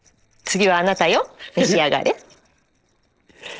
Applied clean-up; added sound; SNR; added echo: neural separator model SepFormer DNS4.